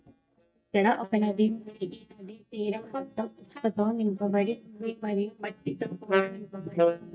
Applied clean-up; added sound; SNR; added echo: neural mask model DeepFilterNet 3.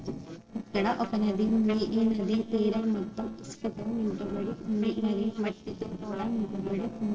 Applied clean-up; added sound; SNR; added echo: neural separator model SepFormer DNS4.